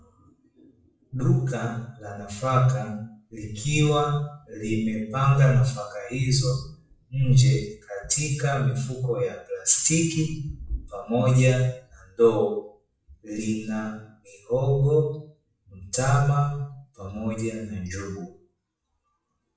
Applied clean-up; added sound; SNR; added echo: classical method WPE with log-MMSE.